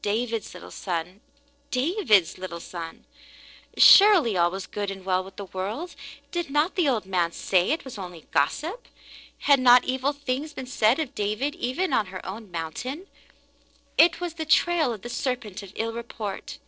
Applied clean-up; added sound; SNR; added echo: neural separator model SepFormer DNS4.